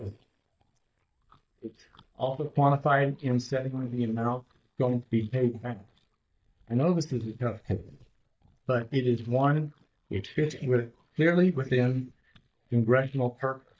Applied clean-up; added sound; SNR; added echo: neural mask model DeepFilterNet 3.